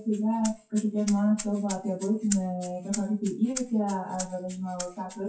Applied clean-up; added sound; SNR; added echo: classical method WPE with log-MMSE.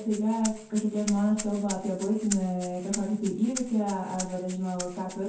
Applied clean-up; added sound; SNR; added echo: none; Rattle (instrument); 12 dB; reverberation time 0.6 s.